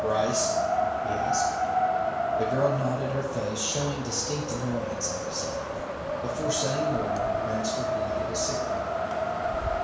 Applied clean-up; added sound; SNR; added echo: none; Wind; -3 dB; reverberation time 0.7 s.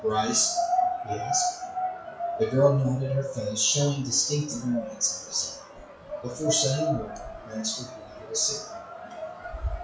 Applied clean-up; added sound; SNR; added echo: classical method WPE with log-MMSE.